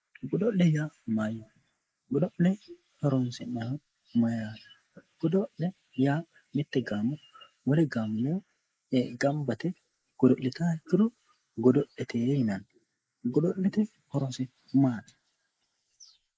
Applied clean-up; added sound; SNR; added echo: neural mask model Resemble Enhance denoiser.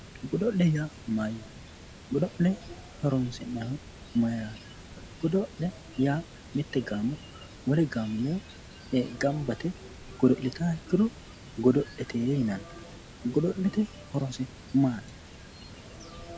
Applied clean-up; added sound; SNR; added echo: none; Water; 17 dB; none.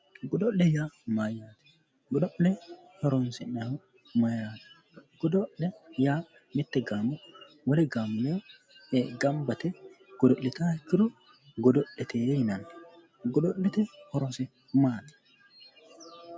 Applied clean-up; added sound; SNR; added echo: none; none; none; none.